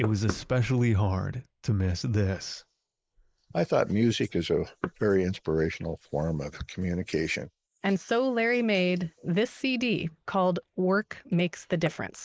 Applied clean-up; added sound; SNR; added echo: neural mask model Resemble Enhance denoiser.